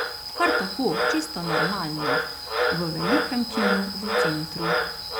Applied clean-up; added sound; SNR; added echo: none; Frog; -3 dB; none.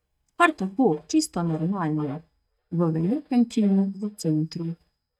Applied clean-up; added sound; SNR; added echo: neural mask model DeepFilterNet 3.